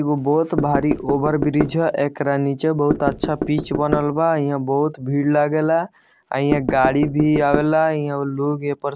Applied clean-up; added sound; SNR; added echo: none; Knock / Wood; 5 dB; none.